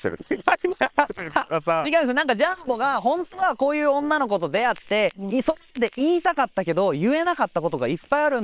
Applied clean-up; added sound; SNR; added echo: neural separator model SepFormer WHAM!.